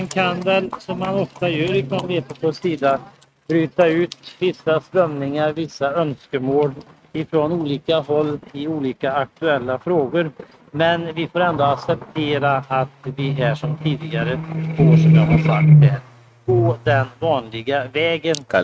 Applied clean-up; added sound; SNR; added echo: neural mask model RNNoise.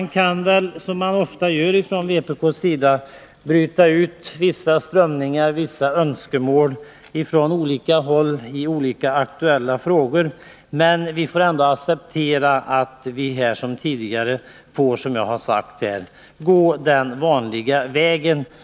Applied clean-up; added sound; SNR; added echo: none; none; none; none.